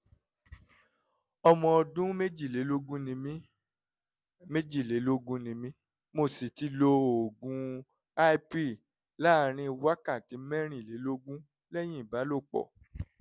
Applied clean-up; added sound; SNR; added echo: none; none; none; none.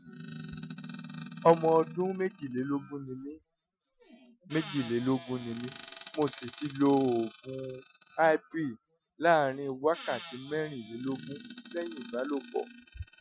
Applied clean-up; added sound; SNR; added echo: classical method Wiener filter.